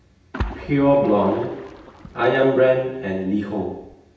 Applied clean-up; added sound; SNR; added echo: none; Splash, splatter; 14 dB; reverberation time 0.9 s.